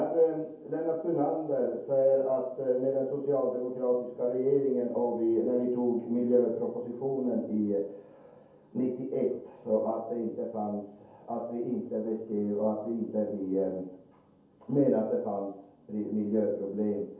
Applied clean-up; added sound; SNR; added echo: none; none; none; reverberation time 0.7 s.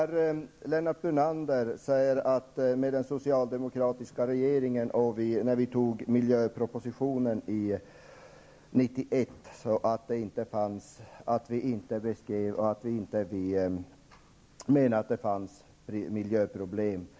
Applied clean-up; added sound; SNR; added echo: none; none; none; none.